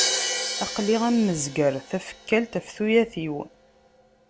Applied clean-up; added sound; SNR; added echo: none; Crash cymbal; 7 dB; none.